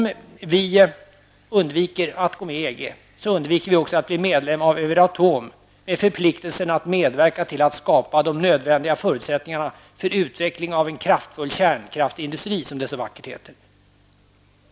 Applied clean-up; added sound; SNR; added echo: none; none; none; none.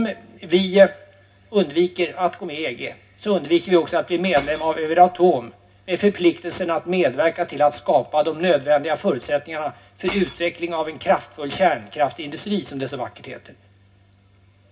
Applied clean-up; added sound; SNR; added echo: none; Shatter / Crushing; 20 dB; reverberation time 0.4 s.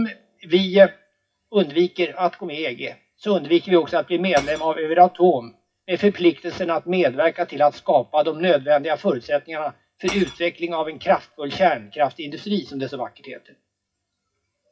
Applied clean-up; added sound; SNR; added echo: classical method WPE with log-MMSE.